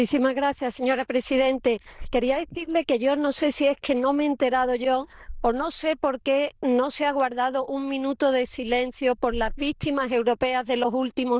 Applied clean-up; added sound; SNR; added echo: neural diffusion model UNIVERSE++.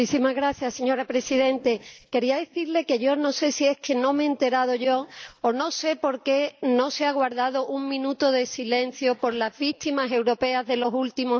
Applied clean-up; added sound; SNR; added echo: neural mask model DeepFilterNet 3.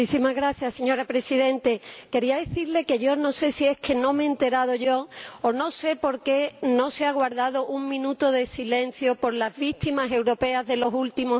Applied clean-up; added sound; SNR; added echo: none; none; none; none.